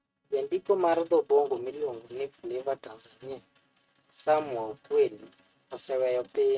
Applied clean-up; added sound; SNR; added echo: neural mask model RNNoise.